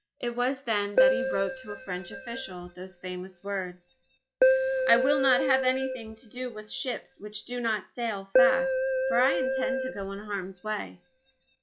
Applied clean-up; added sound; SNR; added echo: classical method log-MMSE.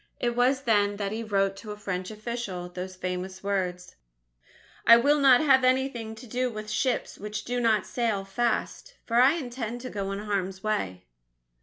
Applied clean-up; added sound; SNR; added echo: none; none; none; none.